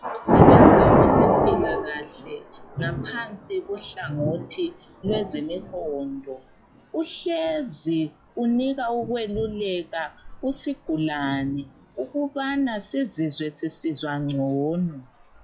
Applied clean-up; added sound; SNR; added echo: classical method log-MMSE.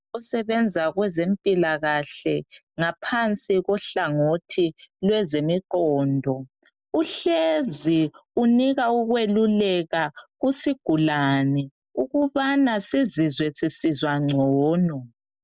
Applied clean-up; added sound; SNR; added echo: none; none; none; none.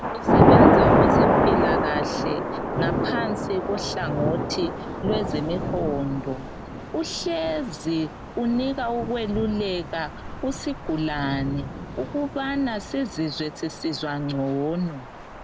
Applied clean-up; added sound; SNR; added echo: none; Thunder / Rain; -4 dB; none.